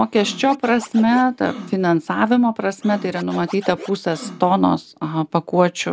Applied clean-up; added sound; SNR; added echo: none; Scratching (performance technique); 18 dB; none.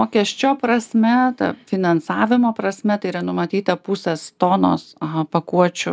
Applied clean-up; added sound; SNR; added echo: none; none; none; none.